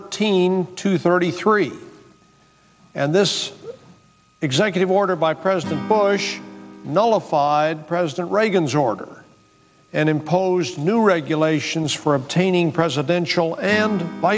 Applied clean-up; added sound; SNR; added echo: none; Acoustic guitar / Strum; 19 dB; none.